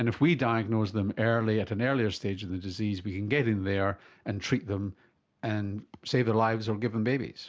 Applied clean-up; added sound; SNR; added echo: none; none; none; none.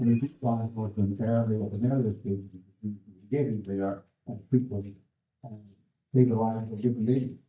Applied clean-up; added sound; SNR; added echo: neural mask model DeepFilterNet 3.